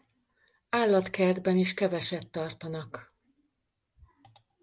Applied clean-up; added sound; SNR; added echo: none; none; none; none.